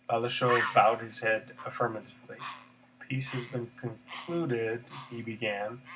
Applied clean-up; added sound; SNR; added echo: none; Bird; 10 dB; reverberation time 0.4 s.